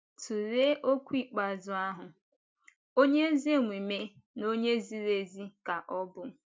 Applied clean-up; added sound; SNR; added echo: none; none; none; none.